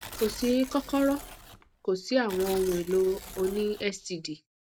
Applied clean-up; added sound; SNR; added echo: none; Tearing; 15 dB; none.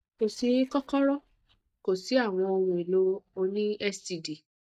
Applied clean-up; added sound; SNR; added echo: neural mask model DeepFilterNet 3.